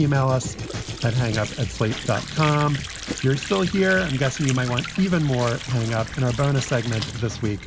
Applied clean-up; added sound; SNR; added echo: none; Sink (filling or washing) / Water; 12 dB; none.